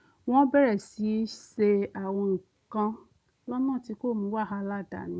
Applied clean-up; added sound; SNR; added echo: none; none; none; none.